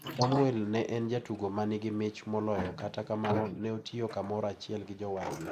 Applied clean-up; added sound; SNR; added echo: neural mask model Resemble Enhance denoiser.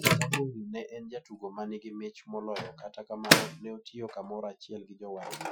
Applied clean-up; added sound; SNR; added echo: classical method Wiener filter.